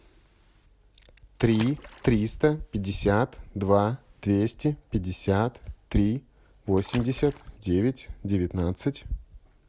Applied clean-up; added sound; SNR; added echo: none; Water / Splash, splatter; 19 dB; none.